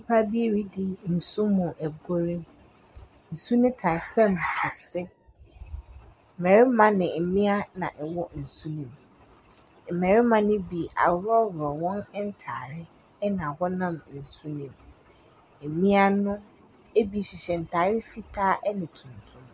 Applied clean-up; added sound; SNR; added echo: none; none; none; none.